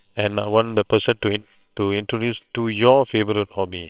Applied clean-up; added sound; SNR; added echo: neural separator model SepFormer WHAMR!.